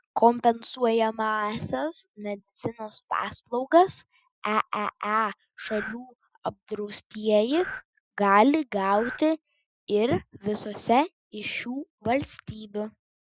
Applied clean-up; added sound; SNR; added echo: classical method Wiener filter.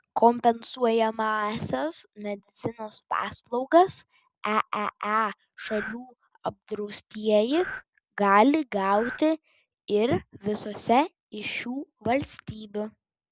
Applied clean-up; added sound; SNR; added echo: none; Breathing; 10 dB; none.